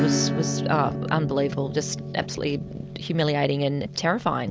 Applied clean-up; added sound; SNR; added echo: none; Acoustic guitar / Strum; 4 dB; none.